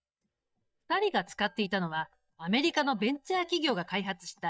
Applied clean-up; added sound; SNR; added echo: neural mask model DeepFilterNet 3.